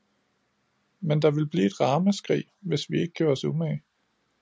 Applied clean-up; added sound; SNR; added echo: none; none; none; none.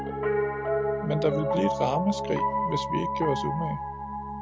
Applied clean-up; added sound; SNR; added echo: none; Piano; -2 dB; none.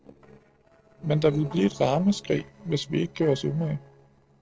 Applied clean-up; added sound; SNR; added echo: neural separator model SepFormer DNS4.